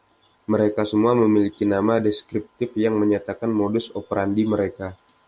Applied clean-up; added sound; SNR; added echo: none; none; none; none.